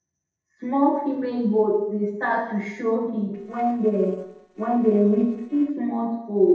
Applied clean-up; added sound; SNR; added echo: neural separator model SepFormer DNS4.